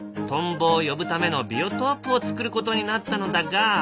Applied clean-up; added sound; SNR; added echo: none; none; none; none.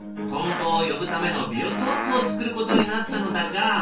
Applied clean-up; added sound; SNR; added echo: none; Fart; 6 dB; reverberation time 0.3 s.